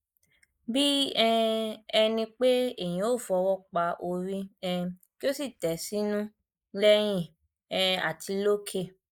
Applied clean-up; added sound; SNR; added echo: neural mask model Resemble Enhance denoiser.